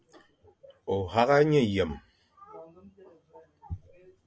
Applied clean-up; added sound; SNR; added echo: none; none; none; none.